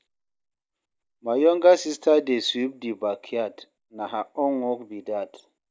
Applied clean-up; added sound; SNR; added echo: none; none; none; none.